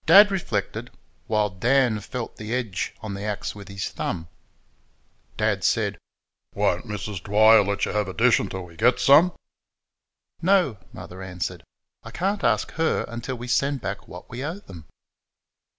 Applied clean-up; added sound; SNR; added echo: none; none; none; none.